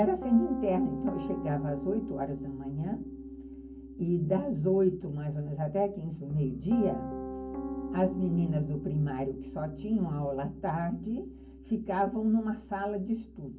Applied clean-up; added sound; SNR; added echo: none; Piano; 10 dB; reverberation time 0.3 s.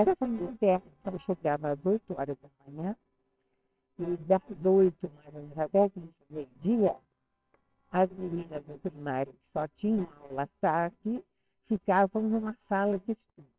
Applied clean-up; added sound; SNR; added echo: neural separator model SepFormer WHAMR!.